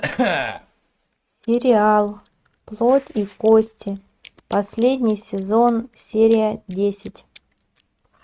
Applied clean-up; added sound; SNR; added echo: neural mask model RNNoise.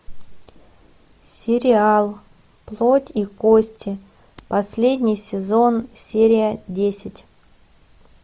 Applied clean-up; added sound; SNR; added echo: none; none; none; none.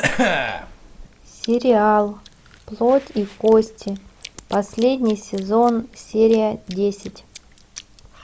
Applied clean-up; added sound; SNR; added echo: none; Chewing, mastication / Cough; 10 dB; none.